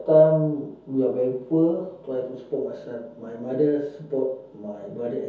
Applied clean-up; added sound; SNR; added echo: none; none; none; reverberation time 0.6 s.